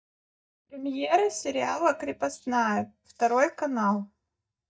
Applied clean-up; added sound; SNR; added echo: neural mask model DeepFilterNet 3.